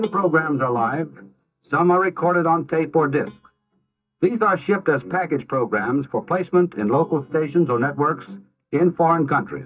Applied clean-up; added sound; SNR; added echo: neural mask model DeepFilterNet 3.